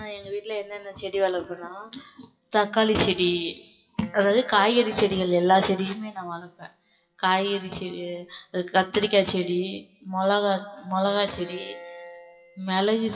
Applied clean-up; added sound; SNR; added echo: classical method WPE with log-MMSE.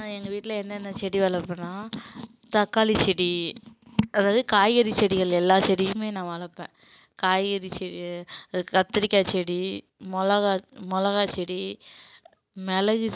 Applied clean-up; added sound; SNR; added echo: none; none; none; none.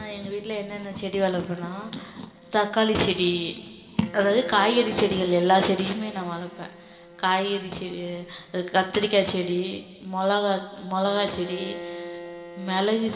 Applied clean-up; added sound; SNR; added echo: none; Bowed string instrument; 17 dB; reverberation time 2.1 s.